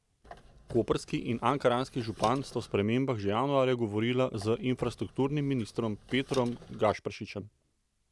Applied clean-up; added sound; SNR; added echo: none; Squeak; 19 dB; none.